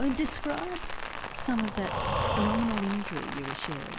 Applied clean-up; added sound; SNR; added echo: none; Rain + Breathing; 1 dB; none.